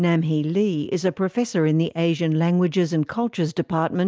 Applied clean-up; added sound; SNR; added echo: none; none; none; none.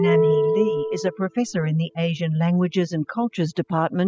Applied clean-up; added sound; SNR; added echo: classical method spectral subtraction.